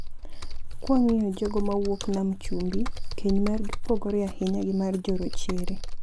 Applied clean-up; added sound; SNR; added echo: none; Computer keyboard; 0 dB; none.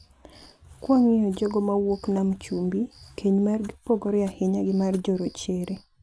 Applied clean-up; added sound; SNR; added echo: none; none; none; none.